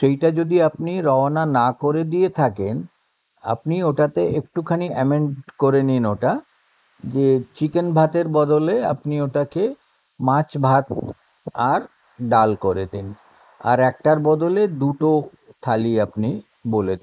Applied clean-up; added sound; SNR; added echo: neural mask model Resemble Enhance denoiser.